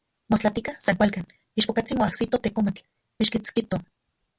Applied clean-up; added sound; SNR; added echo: none; none; none; none.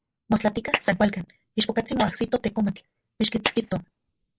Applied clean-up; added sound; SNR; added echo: neural mask model Resemble Enhance denoiser.